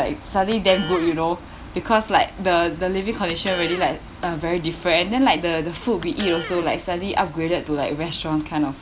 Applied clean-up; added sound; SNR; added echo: none; Electric guitar; 16 dB; none.